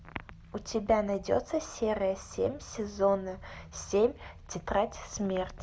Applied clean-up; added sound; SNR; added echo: none; none; none; none.